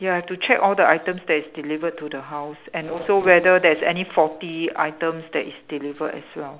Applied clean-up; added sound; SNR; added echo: none; none; none; none.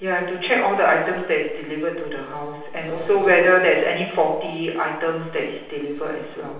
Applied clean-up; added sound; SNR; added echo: none; none; none; reverberation time 0.9 s.